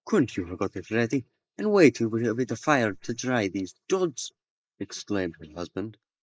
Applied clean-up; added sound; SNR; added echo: neural mask model Resemble Enhance denoiser.